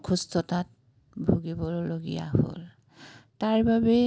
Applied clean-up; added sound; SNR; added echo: none; none; none; none.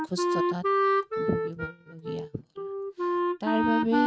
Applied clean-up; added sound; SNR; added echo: neural mask model RNNoise.